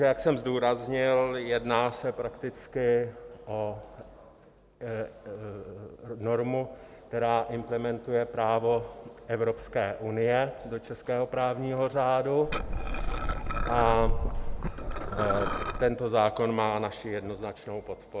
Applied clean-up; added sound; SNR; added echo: none; Liquid; 0 dB; none.